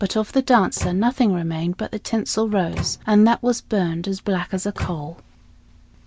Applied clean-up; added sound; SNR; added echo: none; Microwave oven; 11 dB; none.